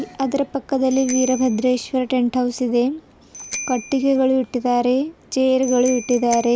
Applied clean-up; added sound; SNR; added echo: none; Bicycle bell; 16 dB; none.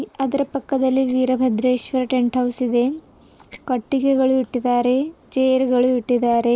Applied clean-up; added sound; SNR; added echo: neural mask model Resemble Enhance denoiser.